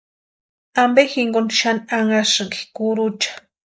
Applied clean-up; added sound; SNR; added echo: neural mask model Resemble Enhance denoiser.